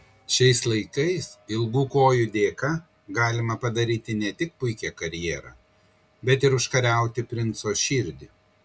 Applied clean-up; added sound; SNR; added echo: none; none; none; none.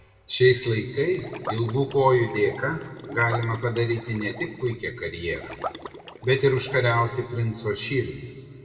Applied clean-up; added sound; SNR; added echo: none; Liquid; 14 dB; reverberation time 1.6 s.